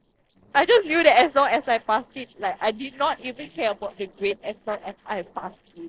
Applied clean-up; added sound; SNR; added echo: neural separator model SepFormer DNS4.